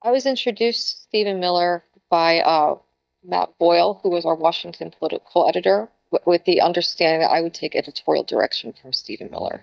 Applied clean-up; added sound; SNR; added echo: neural mask model DeepFilterNet 3.